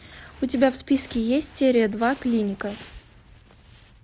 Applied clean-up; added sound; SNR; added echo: none; none; none; none.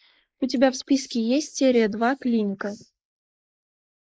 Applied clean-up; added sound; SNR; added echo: neural mask model Resemble Enhance denoiser.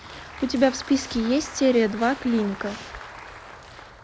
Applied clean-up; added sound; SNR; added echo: none; Applause; 16 dB; none.